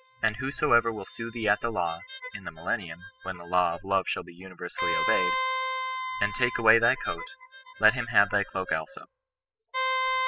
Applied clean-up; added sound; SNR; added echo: classical method spectral subtraction.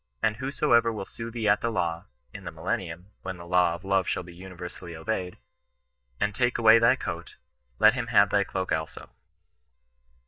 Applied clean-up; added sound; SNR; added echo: neural mask model DeepFilterNet 3.